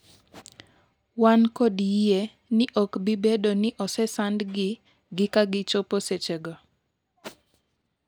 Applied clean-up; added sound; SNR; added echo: none; none; none; none.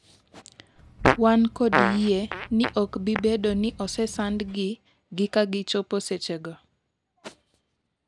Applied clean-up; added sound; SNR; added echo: none; Fart; 3 dB; none.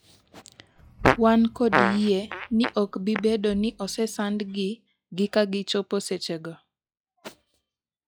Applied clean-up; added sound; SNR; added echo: classical method log-MMSE.